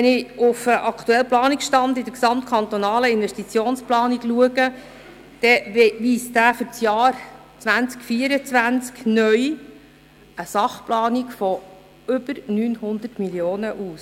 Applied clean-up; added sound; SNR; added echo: none; none; none; none.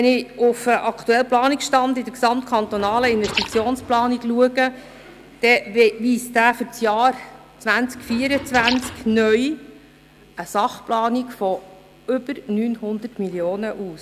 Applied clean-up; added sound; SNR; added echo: none; Liquid; 11 dB; none.